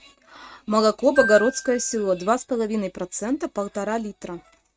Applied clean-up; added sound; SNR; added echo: neural mask model RNNoise.